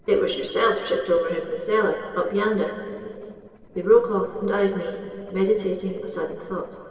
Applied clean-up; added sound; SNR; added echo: neural separator model SepFormer DNS4.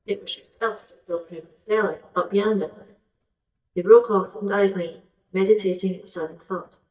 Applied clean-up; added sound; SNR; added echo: neural mask model DeepFilterNet 3.